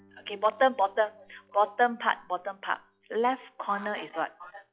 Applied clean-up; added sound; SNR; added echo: classical method log-MMSE.